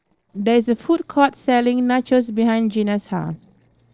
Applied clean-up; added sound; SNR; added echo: neural separator model SepFormer DNS4.